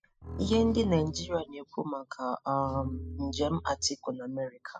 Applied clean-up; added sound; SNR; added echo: classical method spectral subtraction.